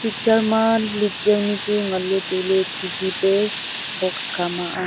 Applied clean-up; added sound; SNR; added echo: none; Fire; 7 dB; none.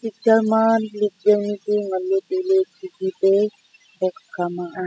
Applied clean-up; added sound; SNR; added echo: classical method spectral subtraction.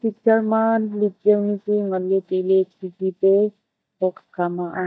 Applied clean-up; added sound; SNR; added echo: neural mask model DeepFilterNet 3.